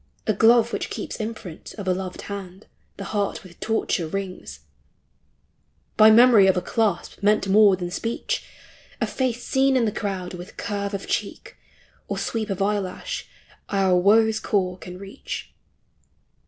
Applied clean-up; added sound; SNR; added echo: none; none; none; none.